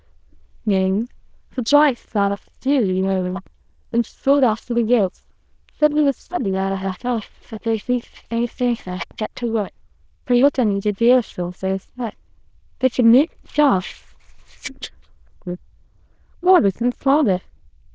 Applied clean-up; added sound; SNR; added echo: neural diffusion model UNIVERSE++.